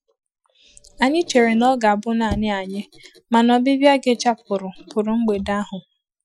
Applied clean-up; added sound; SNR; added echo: classical method Wiener filter.